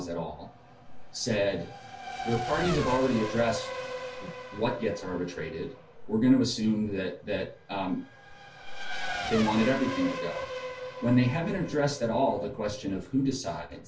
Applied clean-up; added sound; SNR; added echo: none; Race car, auto racing / Accelerating, revving, vroom; 10 dB; reverberation time 0.2 s.